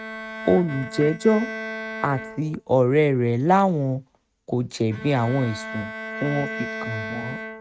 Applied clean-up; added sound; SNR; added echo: neural mask model RNNoise.